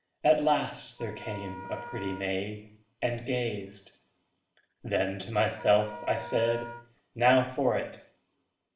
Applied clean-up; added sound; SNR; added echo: none; Wind instrument, woodwind instrument; 13 dB; reverberation time 0.6 s.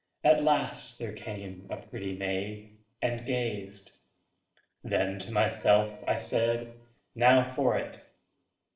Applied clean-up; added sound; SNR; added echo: neural separator model SepFormer DNS4.